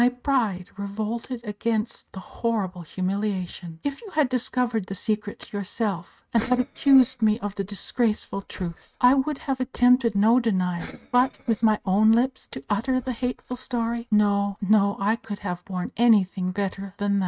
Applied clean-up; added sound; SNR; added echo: neural mask model RNNoise.